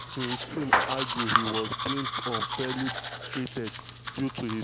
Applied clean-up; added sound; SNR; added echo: none; Domestic sounds, home sounds; -2 dB; none.